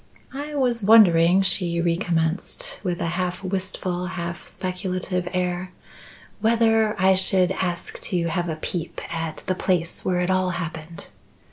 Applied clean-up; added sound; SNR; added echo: none; none; none; none.